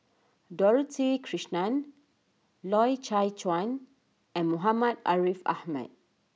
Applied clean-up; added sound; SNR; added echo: none; none; none; none.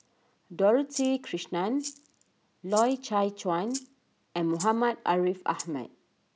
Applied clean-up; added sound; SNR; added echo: none; Rattle (instrument); 17 dB; none.